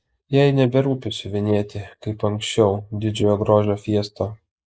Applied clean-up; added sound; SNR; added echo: neural mask model Resemble Enhance denoiser.